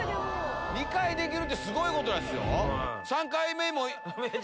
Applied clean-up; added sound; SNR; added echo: none; Wind instrument, woodwind instrument; 11 dB; none.